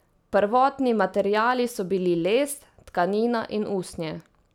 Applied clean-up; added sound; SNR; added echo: none; none; none; none.